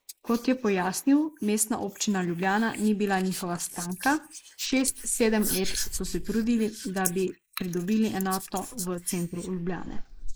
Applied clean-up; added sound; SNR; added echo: neural mask model Resemble Enhance denoiser.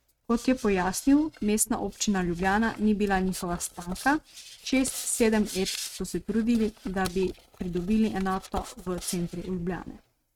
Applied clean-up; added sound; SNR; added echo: neural mask model RNNoise.